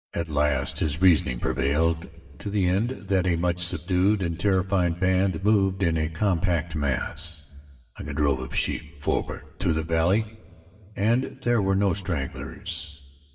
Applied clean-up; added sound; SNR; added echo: none; none; none; reverberation time 2.7 s.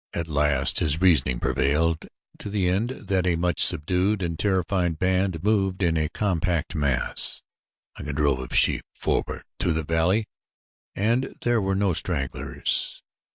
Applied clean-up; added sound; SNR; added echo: none; none; none; none.